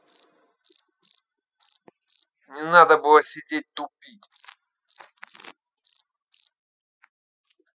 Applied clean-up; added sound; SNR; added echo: classical method spectral subtraction.